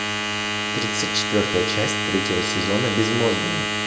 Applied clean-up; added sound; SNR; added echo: none; Domestic sounds, home sounds; -1 dB; none.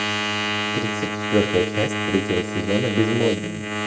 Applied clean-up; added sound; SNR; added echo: neural mask model RNNoise.